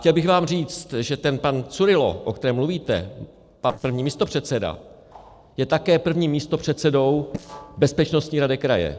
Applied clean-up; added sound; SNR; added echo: neural separator model SepFormer DNS4.